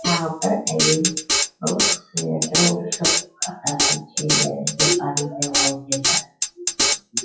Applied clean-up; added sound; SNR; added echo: classical method WPE with log-MMSE.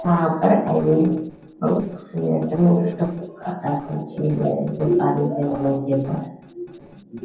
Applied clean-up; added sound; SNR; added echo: neural separator model SepFormer DNS4.